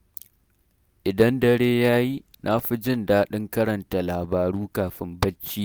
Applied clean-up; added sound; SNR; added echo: none; none; none; none.